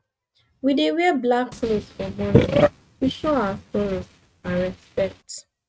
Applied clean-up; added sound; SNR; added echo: neural mask model RNNoise.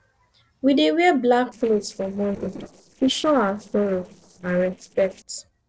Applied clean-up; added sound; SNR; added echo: neural separator model SepFormer DNS4.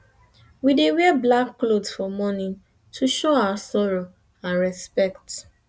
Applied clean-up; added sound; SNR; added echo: none; none; none; none.